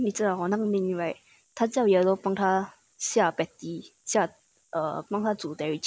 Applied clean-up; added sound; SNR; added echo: none; none; none; none.